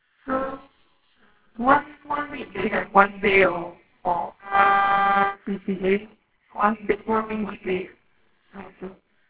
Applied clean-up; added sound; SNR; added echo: neural separator model SepFormer WHAMR!.